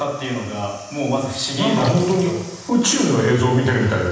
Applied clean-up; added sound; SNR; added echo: none; Sink (filling or washing) / Water / Splash, splatter; 15 dB; reverberation time 1.1 s.